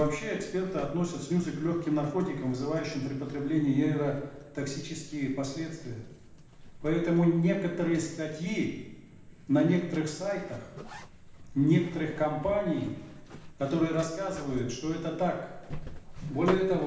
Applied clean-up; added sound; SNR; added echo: none; Zipper (clothing); 14 dB; reverberation time 0.9 s.